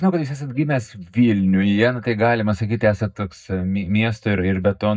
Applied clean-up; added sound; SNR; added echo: neural mask model DeepFilterNet 3.